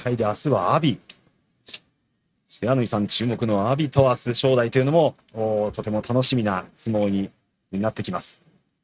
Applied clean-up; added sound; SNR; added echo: neural mask model RNNoise.